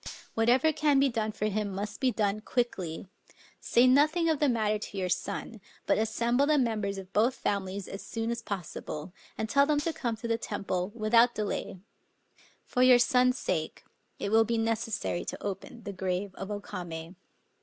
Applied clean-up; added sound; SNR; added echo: none; Gunshot, gunfire; 19 dB; none.